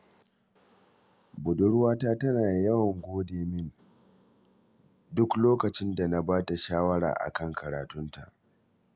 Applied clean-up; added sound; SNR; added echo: none; none; none; none.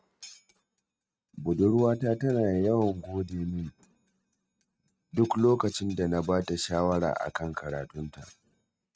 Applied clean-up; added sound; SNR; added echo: neural mask model RNNoise.